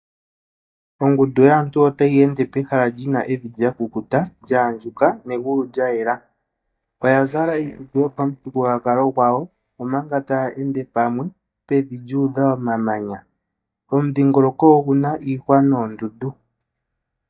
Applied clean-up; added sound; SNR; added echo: neural mask model DeepFilterNet 3.